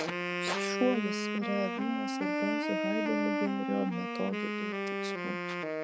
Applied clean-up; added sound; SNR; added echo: none; Wind instrument, woodwind instrument; -2 dB; none.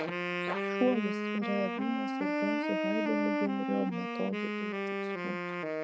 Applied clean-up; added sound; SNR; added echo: neural mask model RNNoise.